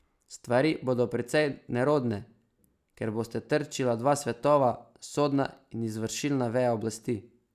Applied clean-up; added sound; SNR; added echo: none; none; none; none.